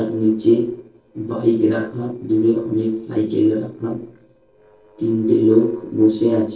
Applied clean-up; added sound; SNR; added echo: neural separator model SepFormer DNS4.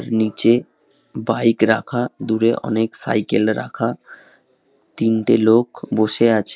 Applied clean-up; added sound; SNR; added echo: none; none; none; none.